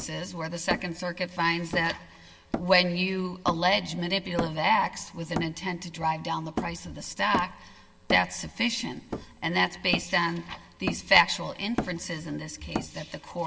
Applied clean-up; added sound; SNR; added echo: none; Hammer; 10 dB; reverberation time 1.0 s.